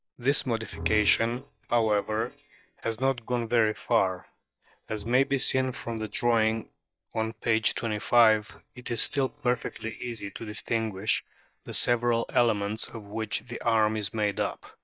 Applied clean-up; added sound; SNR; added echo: neural mask model DeepFilterNet 3.